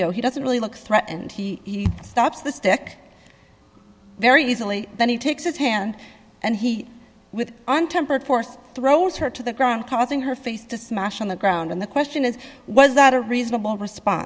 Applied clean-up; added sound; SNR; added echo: none; none; none; none.